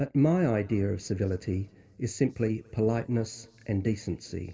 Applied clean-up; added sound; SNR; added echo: none; none; none; reverberation time 2.8 s.